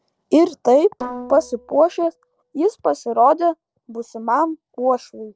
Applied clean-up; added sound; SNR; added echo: neural separator model SepFormer DNS4.